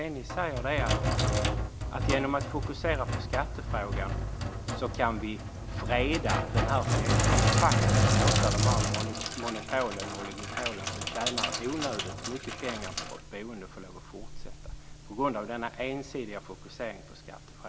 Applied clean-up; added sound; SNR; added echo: none; Sink (filling or washing); -4 dB; none.